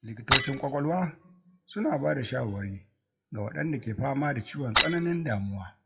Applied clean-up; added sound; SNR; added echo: classical method WPE with log-MMSE.